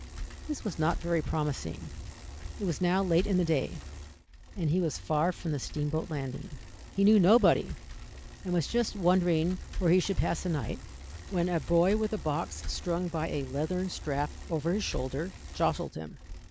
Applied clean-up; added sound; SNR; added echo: none; Bicycle; 11 dB; none.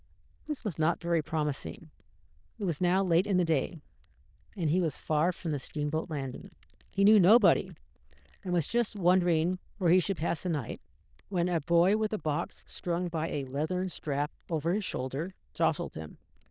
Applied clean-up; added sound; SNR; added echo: neural diffusion model UNIVERSE++.